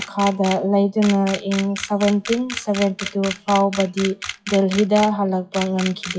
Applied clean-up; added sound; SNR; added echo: classical method WPE with log-MMSE.